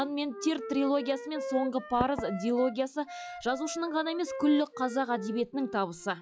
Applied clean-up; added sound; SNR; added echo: classical method log-MMSE.